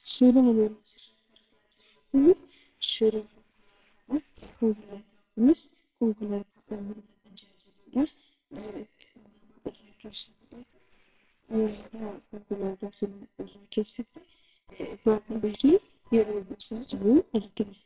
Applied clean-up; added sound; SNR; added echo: neural separator model SepFormer WHAMR!.